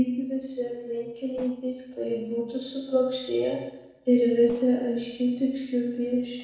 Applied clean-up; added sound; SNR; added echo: neural separator model SepFormer DNS4.